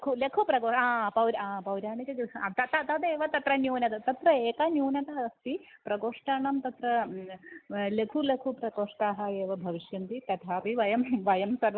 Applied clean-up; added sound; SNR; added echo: none; none; none; none.